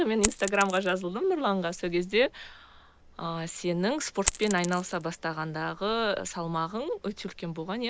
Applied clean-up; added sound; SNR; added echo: none; Coin (dropping); 10 dB; none.